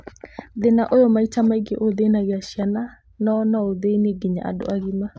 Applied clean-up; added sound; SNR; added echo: none; none; none; none.